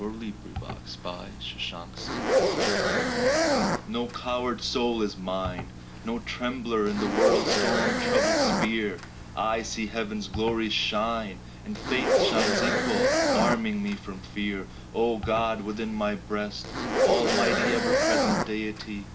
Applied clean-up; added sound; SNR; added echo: none; Zipper (clothing); -2 dB; none.